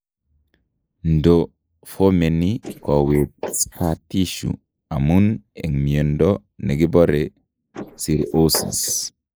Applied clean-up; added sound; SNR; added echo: neural mask model Resemble Enhance denoiser.